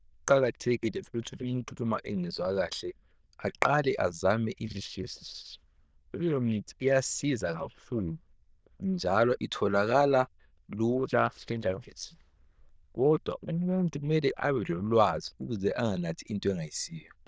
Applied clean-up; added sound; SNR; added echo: neural diffusion model UNIVERSE++.